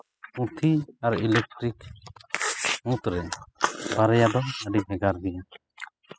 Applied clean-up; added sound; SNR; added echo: classical method spectral subtraction.